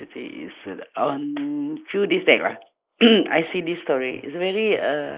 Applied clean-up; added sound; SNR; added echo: neural mask model Resemble Enhance denoiser.